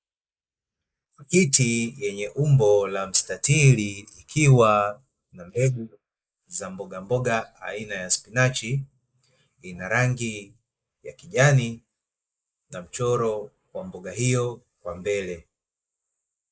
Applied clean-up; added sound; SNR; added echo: neural mask model Resemble Enhance denoiser.